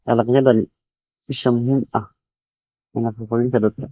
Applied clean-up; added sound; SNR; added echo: neural mask model Resemble Enhance denoiser.